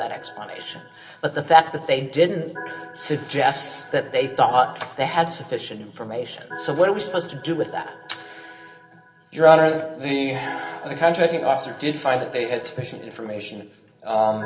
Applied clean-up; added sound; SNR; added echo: none; Organ; 20 dB; reverberation time 1.8 s.